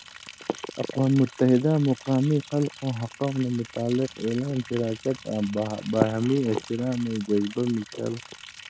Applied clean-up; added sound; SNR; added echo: none; Liquid; 19 dB; none.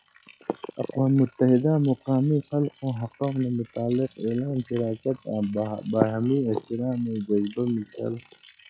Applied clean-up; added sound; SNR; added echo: classical method log-MMSE.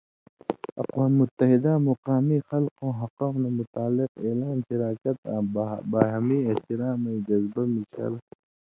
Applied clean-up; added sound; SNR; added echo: none; none; none; none.